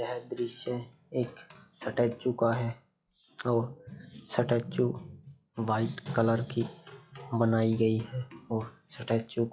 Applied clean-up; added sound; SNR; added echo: classical method log-MMSE.